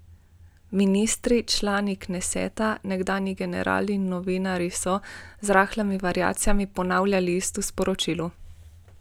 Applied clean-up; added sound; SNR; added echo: none; none; none; none.